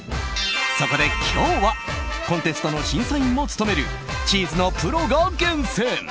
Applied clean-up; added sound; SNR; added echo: none; none; none; none.